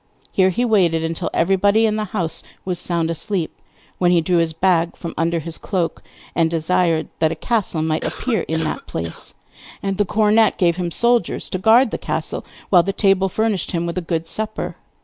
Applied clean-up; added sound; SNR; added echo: none; Cough; 12 dB; none.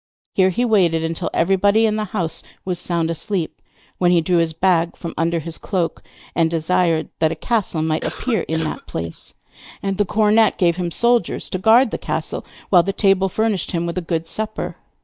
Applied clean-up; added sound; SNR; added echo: neural mask model DeepFilterNet 3.